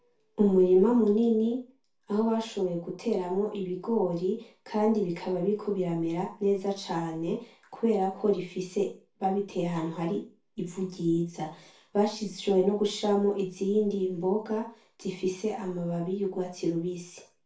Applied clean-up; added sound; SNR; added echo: none; none; none; reverberation time 0.3 s.